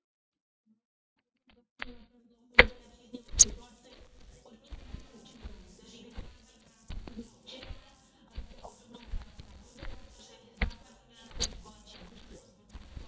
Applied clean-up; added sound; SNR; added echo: neural mask model DeepFilterNet 3.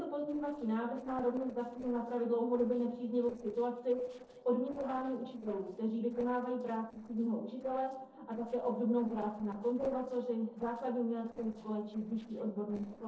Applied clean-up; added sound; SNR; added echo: neural separator model SepFormer DNS4.